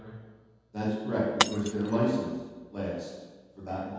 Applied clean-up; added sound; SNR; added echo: none; Shatter; 5 dB; reverberation time 1.2 s.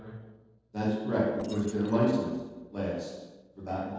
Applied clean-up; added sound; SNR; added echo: neural separator model SepFormer DNS4.